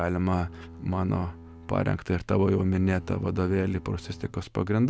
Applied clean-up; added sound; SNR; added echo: none; Bowed string instrument; 19 dB; none.